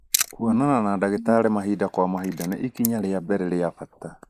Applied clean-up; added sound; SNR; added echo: neural mask model Resemble Enhance denoiser.